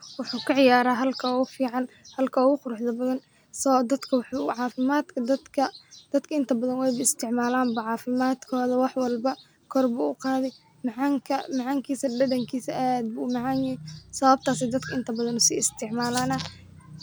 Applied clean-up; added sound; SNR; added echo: none; none; none; none.